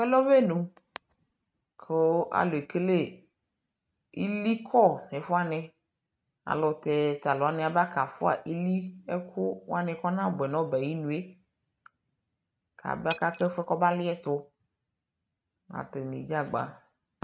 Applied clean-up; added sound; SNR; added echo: neural mask model RNNoise.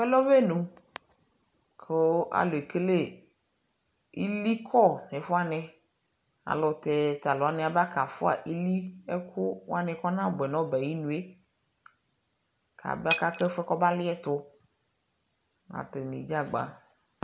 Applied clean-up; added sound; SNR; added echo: none; Shatter; 10 dB; none.